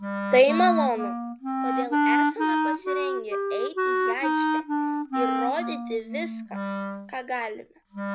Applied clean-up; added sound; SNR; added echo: none; Wind instrument, woodwind instrument; -2 dB; none.